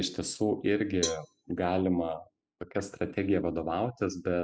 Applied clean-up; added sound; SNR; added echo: classical method spectral subtraction.